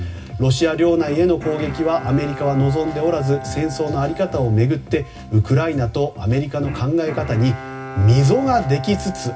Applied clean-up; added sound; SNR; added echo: none; Bowed string instrument; 15 dB; reverberation time 0.4 s.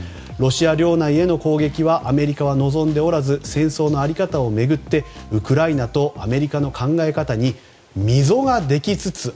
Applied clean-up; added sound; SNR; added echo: none; none; none; none.